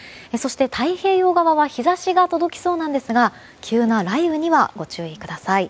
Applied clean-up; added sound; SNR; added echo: none; none; none; none.